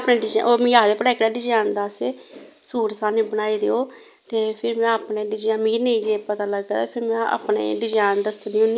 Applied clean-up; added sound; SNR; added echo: none; none; none; none.